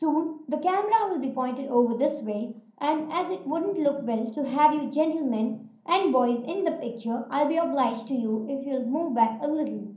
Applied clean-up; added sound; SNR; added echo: none; none; none; reverberation time 0.6 s.